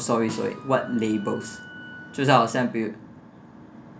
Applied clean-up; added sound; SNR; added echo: none; Wind instrument, woodwind instrument + Snare drum; 17 dB; none.